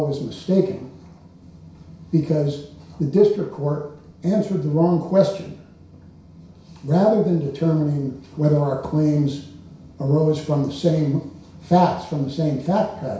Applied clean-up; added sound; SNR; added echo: none; none; none; reverberation time 0.6 s.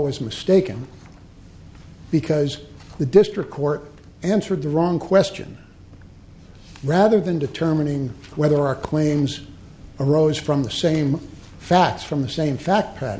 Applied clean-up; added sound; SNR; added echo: none; none; none; none.